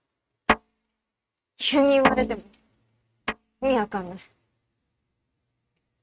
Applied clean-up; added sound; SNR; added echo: neural mask model RNNoise.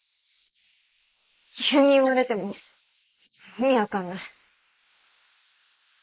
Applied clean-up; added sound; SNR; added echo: neural mask model Resemble Enhance denoiser.